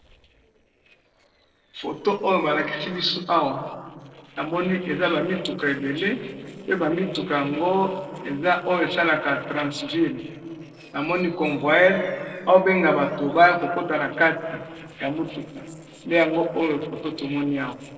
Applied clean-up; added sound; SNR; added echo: neural separator model SepFormer DNS4.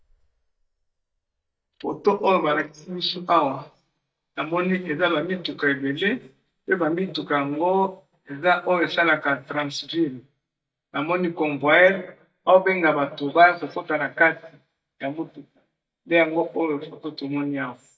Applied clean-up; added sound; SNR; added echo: neural mask model DeepFilterNet 3.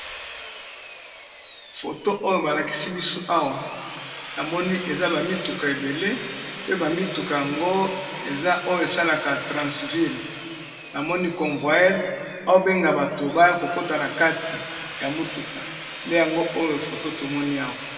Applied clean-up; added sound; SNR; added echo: none; Sawing; 6 dB; reverberation time 2.0 s.